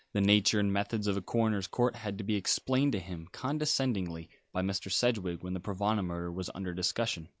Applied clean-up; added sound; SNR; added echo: none; none; none; none.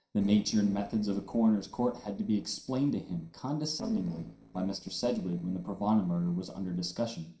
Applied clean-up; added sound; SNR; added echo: neural separator model SepFormer DNS4.